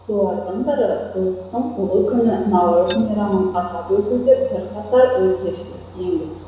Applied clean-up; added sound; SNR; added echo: none; Keys jangling; 16 dB; reverberation time 1.0 s.